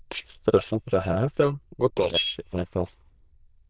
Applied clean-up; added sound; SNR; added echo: neural diffusion model UNIVERSE++.